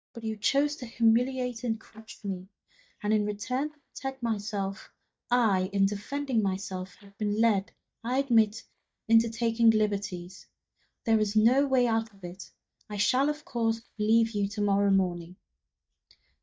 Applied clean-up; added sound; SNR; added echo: neural mask model DeepFilterNet 3.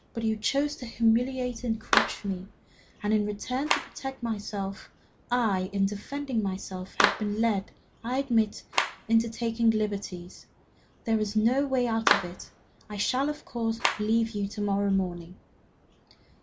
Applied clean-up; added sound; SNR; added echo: none; Clapping; 7 dB; none.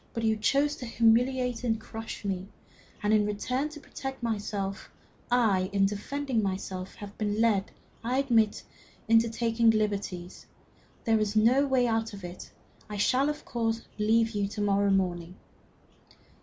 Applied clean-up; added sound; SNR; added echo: none; none; none; none.